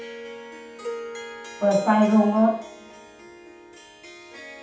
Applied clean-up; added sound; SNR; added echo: none; Harp; 14 dB; reverberation time 0.6 s.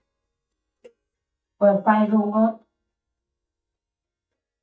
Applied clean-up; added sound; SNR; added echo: neural mask model DeepFilterNet 3.